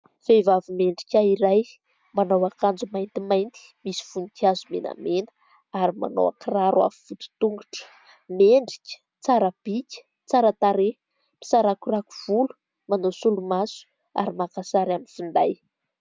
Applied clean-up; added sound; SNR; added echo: none; none; none; none.